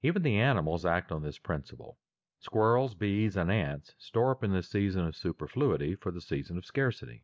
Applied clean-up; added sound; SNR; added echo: none; none; none; none.